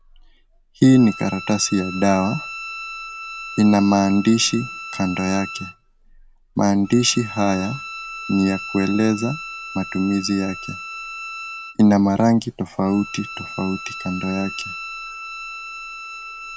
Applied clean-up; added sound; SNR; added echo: none; Bowed string instrument; 13 dB; none.